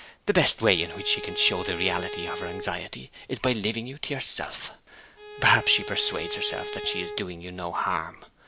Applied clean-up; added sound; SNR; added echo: none; Bowed string instrument; 10 dB; none.